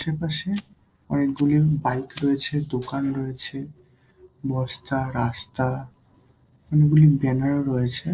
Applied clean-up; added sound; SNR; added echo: neural separator model SepFormer DNS4.